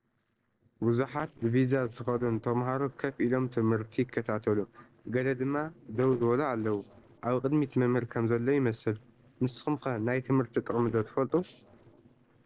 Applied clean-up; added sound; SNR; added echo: neural separator model SepFormer DNS4.